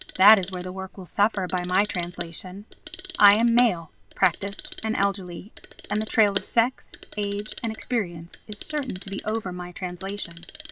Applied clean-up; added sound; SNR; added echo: none; Clock; 4 dB; none.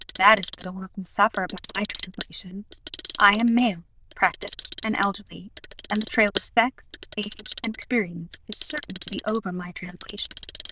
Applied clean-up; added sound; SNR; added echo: neural diffusion model UNIVERSE++.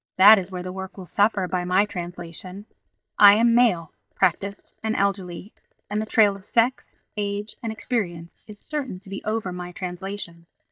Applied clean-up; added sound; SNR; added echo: neural mask model DeepFilterNet 3.